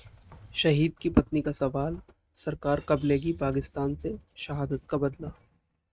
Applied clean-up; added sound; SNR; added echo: neural mask model RNNoise.